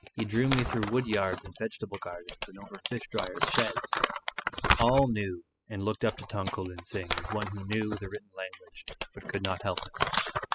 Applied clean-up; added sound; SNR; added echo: classical method spectral subtraction.